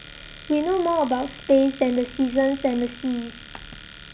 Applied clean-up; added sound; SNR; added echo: none; Domestic sounds, home sounds; 18 dB; none.